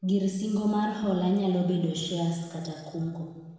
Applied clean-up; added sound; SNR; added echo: none; none; none; reverberation time 1.2 s.